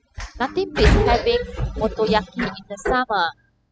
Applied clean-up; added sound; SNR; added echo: classical method spectral subtraction.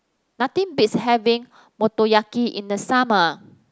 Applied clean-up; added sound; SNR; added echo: none; none; none; none.